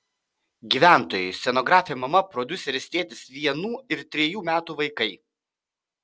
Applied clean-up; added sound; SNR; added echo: none; none; none; none.